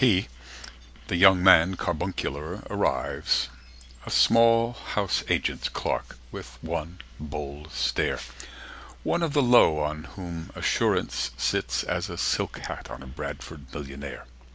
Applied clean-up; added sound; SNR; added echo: none; none; none; none.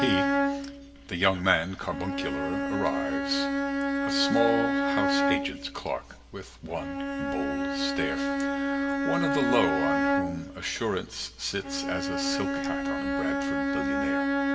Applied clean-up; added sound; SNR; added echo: none; Bowed string instrument; -3 dB; reverberation time 1.4 s.